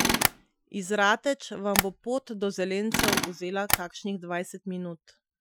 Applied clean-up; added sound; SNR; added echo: classical method Wiener filter.